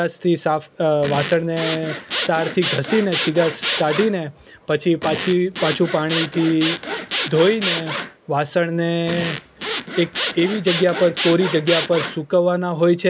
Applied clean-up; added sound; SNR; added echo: none; Zipper (clothing) / Sawing; 4 dB; none.